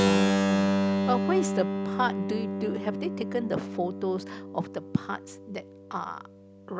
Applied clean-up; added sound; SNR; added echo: none; Keyboard (musical); -3 dB; none.